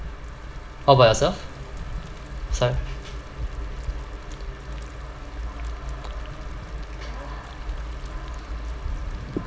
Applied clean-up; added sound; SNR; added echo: none; Thunder; 15 dB; reverberation time 1.1 s.